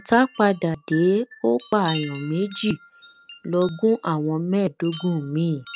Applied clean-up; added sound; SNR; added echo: none; Wind chime; 17 dB; none.